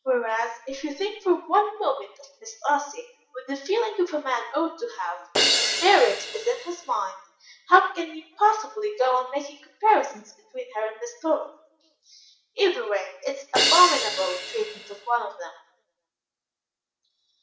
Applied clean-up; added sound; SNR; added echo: none; Crash cymbal; 0 dB; reverberation time 0.6 s.